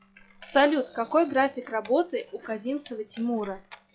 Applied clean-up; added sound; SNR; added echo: classical method log-MMSE.